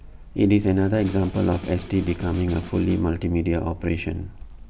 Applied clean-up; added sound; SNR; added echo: none; Snare drum; 19 dB; none.